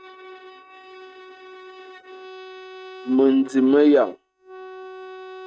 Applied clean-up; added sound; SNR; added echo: neural mask model RNNoise.